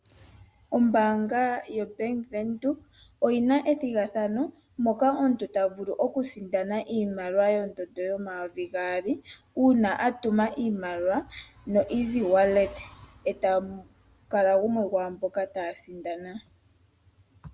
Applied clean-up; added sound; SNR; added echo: none; none; none; none.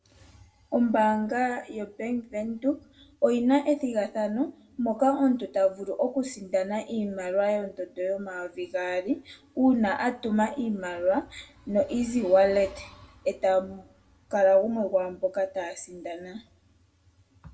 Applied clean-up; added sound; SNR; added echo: none; none; none; reverberation time 0.3 s.